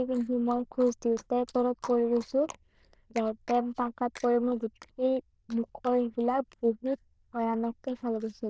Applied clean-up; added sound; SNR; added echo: neural diffusion model UNIVERSE++.